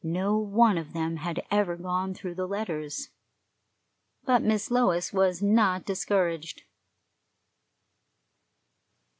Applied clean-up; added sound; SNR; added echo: none; none; none; none.